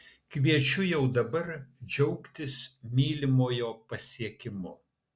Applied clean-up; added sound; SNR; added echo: none; none; none; none.